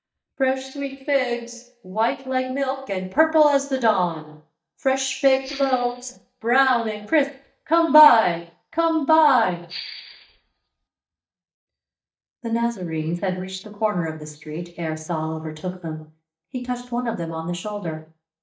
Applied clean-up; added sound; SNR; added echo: neural mask model DeepFilterNet 3.